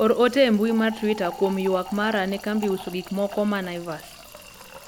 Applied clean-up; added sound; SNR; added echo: none; Fill (with liquid); 17 dB; none.